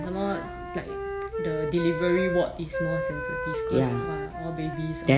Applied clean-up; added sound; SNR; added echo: none; Wind instrument, woodwind instrument; 4 dB; reverberation time 1.2 s.